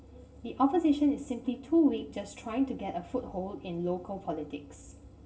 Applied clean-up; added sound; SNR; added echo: none; none; none; reverberation time 0.2 s.